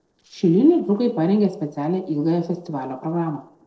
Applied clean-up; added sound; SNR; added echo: neural separator model SepFormer DNS4.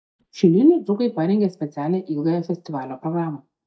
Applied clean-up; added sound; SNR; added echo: neural mask model DeepFilterNet 3.